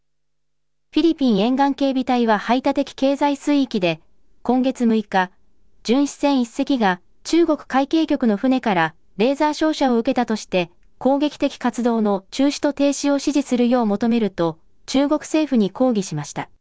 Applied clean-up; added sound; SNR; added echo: none; none; none; none.